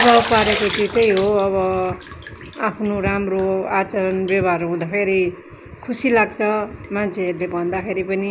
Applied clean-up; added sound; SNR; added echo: none; Bathtub (filling or washing); 11 dB; none.